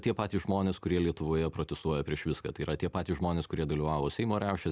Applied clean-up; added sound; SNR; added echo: none; none; none; none.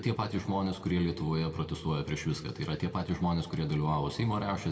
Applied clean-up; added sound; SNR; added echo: none; none; none; reverberation time 1.6 s.